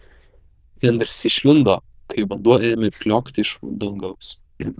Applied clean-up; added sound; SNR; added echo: neural diffusion model UNIVERSE++.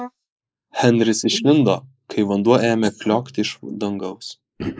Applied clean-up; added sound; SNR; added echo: neural mask model Resemble Enhance denoiser.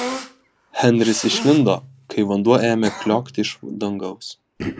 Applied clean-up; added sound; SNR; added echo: none; Cough; 13 dB; none.